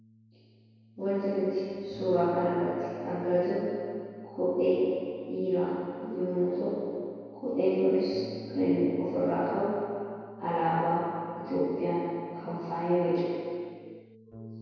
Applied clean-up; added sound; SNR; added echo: none; Bass guitar; 20 dB; reverberation time 2.2 s.